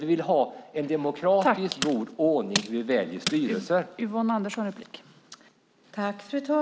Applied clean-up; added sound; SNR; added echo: none; Tools; 8 dB; none.